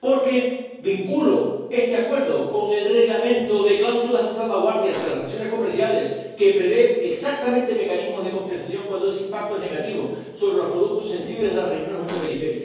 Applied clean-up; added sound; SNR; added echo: none; Fart; 14 dB; reverberation time 1.3 s.